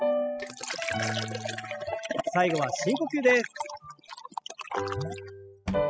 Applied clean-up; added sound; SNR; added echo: classical method spectral subtraction.